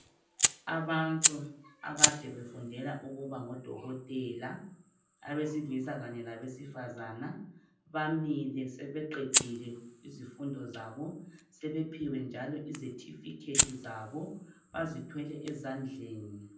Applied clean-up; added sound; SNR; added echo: none; Fire; -2 dB; reverberation time 0.6 s.